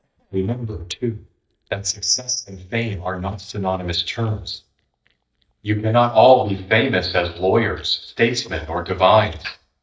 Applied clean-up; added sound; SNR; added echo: neural mask model DeepFilterNet 3.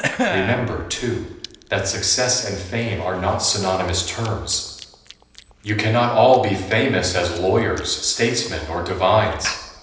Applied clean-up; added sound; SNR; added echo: none; Chewing, mastication / Cough; 12 dB; reverberation time 0.9 s.